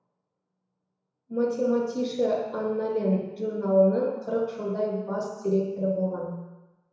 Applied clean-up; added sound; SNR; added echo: none; none; none; reverberation time 1.0 s.